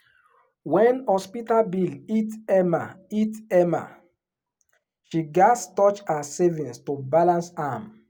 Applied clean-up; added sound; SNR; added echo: none; none; none; none.